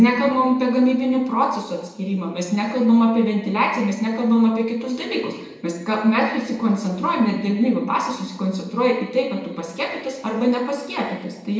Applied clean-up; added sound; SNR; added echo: none; none; none; reverberation time 1.0 s.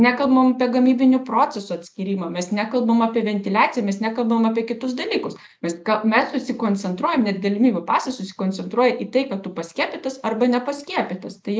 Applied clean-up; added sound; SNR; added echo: none; none; none; none.